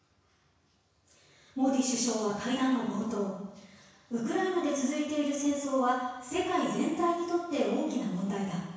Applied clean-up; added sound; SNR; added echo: none; none; none; reverberation time 1.1 s.